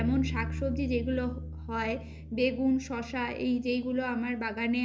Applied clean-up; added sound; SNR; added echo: none; Bass guitar; 8 dB; none.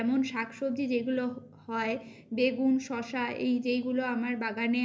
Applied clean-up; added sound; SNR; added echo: none; none; none; none.